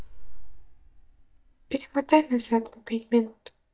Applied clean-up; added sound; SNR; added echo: neural mask model DeepFilterNet 3.